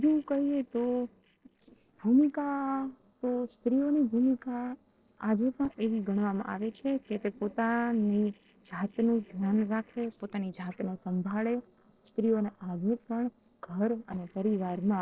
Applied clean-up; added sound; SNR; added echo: neural separator model SepFormer DNS4.